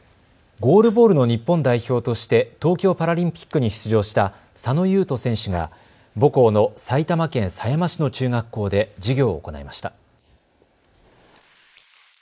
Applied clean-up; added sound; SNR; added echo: neural mask model Resemble Enhance denoiser.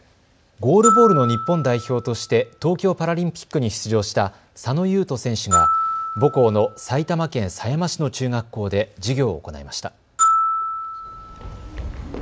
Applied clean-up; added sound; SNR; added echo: none; Glockenspiel; 4 dB; none.